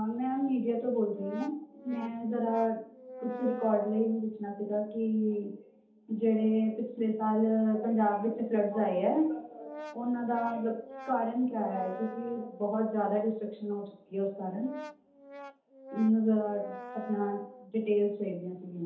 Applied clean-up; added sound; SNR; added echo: none; Brass instrument; 15 dB; reverberation time 0.6 s.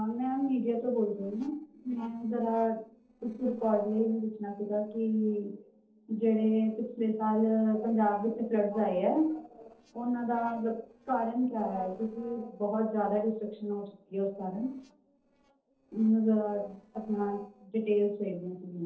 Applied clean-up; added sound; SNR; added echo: neural separator model SepFormer DNS4.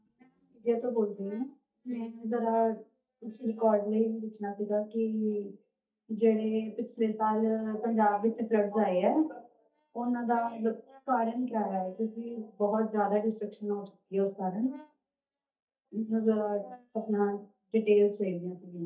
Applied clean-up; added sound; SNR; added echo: neural mask model DeepFilterNet 3.